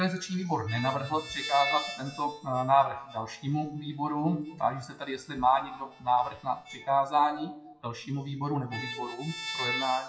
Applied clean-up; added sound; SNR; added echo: classical method WPE with log-MMSE.